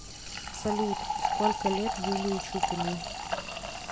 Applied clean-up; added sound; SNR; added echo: none; Fill (with liquid); -1 dB; none.